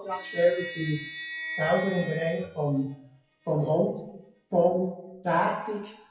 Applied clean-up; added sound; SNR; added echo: classical method WPE with log-MMSE.